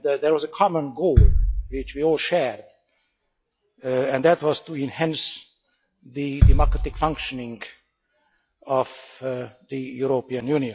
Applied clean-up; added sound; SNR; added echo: classical method log-MMSE.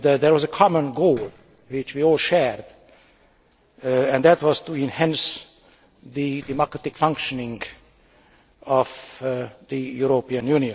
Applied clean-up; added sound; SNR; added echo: neural separator model SepFormer DNS4.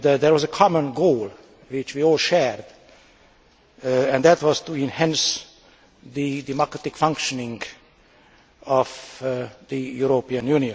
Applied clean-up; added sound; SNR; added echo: none; none; none; none.